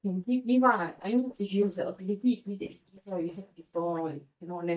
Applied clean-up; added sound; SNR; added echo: neural mask model DeepFilterNet 3.